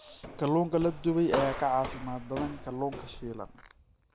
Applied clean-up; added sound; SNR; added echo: none; Walk, footsteps; 9 dB; none.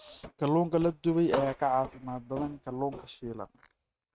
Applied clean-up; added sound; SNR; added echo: neural mask model RNNoise.